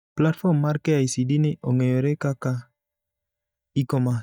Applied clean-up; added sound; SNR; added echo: neural mask model DeepFilterNet 3.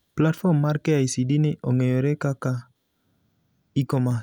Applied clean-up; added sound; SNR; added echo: none; none; none; none.